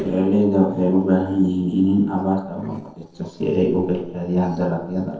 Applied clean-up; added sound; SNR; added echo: neural separator model SepFormer DNS4.